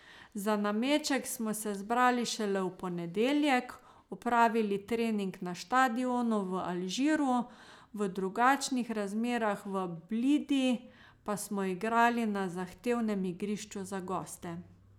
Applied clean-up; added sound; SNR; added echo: none; none; none; none.